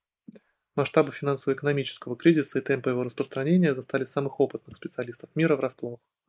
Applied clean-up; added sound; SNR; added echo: neural mask model Resemble Enhance denoiser.